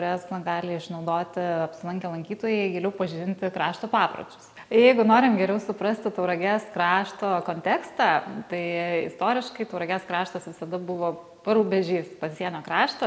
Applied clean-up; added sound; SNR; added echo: none; none; none; none.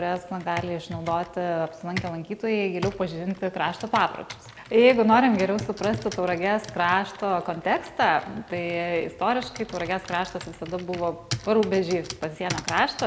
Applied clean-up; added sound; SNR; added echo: none; Computer keyboard; 14 dB; none.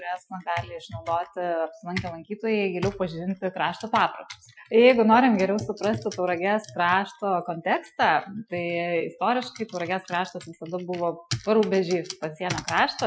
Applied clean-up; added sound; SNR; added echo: classical method Wiener filter.